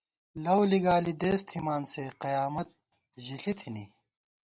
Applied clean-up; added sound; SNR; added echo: none; none; none; none.